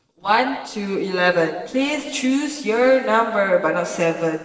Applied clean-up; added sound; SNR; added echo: neural separator model SepFormer DNS4.